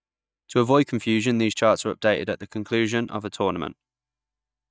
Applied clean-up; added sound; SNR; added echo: neural mask model DeepFilterNet 3.